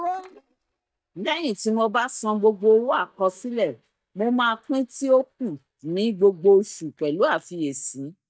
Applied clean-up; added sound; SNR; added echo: neural mask model DeepFilterNet 3.